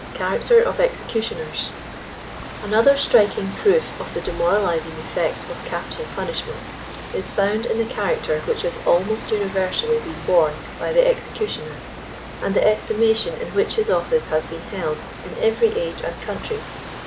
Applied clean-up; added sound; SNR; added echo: none; Water; 12 dB; none.